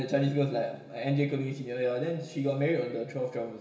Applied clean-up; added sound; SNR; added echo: none; none; none; reverberation time 1.3 s.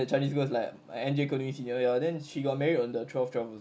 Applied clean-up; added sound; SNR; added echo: none; none; none; none.